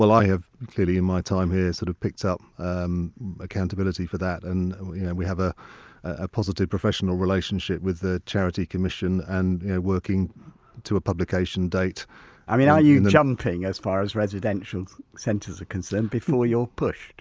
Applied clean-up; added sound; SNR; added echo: none; none; none; none.